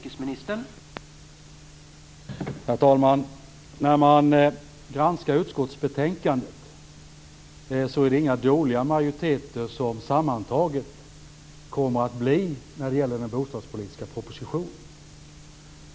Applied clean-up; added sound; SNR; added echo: none; none; none; none.